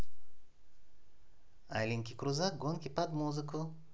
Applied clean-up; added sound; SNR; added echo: none; none; none; none.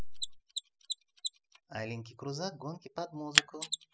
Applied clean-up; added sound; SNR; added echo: classical method spectral subtraction.